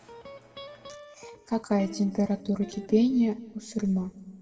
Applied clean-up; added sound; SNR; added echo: none; Guitar; 18 dB; reverberation time 1.5 s.